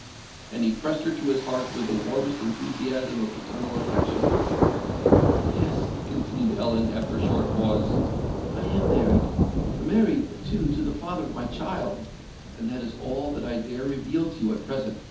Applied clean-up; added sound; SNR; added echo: none; Thunder; -1 dB; reverberation time 0.6 s.